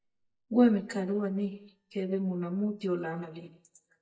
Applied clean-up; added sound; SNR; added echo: neural mask model DeepFilterNet 3.